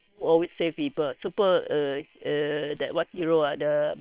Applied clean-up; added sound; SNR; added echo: neural separator model SepFormer WHAM!.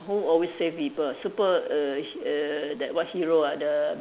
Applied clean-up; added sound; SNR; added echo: none; none; none; none.